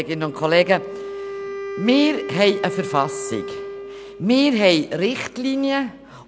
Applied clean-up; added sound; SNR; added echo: none; Wind instrument, woodwind instrument; 11 dB; none.